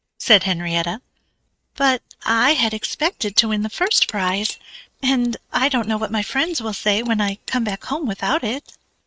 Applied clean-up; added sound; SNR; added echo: neural mask model RNNoise.